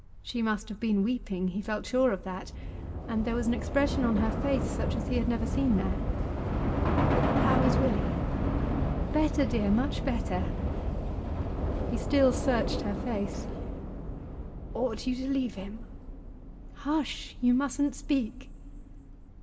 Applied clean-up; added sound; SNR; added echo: none; Subway, metro, underground / Train; 0 dB; reverberation time 1.7 s.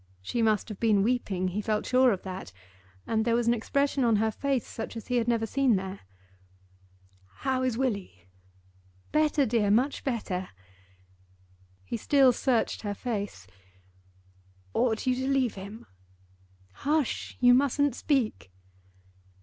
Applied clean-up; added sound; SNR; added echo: none; none; none; none.